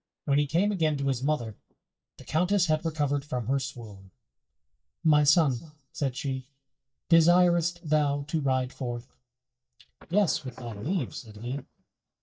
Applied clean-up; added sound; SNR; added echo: neural mask model DeepFilterNet 3.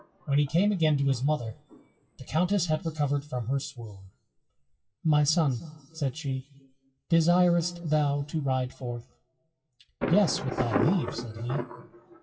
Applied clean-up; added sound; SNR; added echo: classical method WPE with log-MMSE.